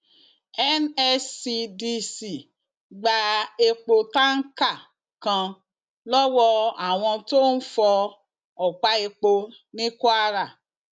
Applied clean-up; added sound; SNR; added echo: none; none; none; none.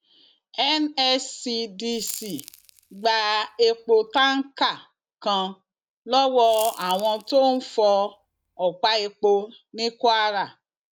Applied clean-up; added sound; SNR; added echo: none; Crackle; 19 dB; none.